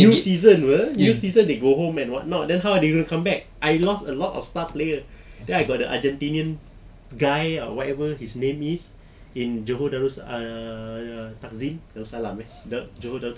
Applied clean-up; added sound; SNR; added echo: none; none; none; none.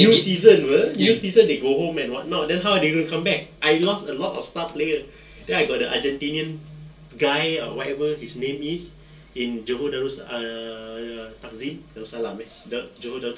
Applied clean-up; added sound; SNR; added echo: none; none; none; reverberation time 0.2 s.